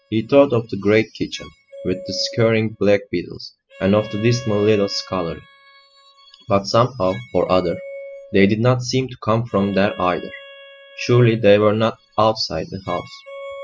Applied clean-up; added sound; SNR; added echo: classical method spectral subtraction.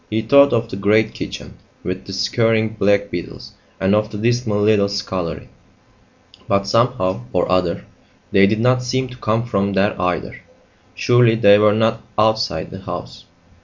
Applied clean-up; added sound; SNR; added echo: none; none; none; none.